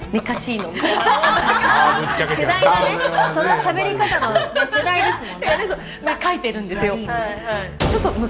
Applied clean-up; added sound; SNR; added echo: none; none; none; none.